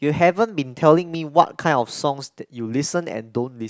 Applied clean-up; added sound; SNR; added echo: none; none; none; none.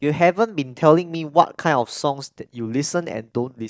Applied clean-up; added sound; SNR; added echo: neural mask model DeepFilterNet 3.